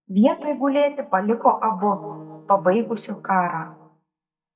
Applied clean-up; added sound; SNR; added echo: neural mask model DeepFilterNet 3.